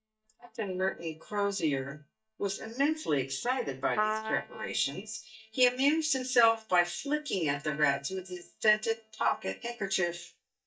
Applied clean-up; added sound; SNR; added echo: neural mask model DeepFilterNet 3.